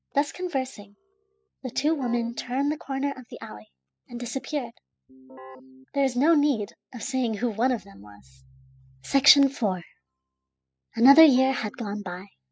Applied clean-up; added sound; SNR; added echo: classical method spectral subtraction.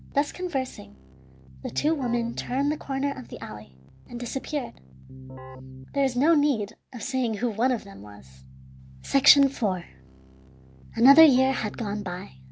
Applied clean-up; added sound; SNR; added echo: none; Keyboard (musical); 18 dB; none.